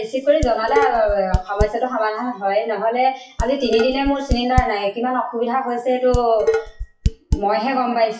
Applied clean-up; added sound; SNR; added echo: classical method WPE with log-MMSE.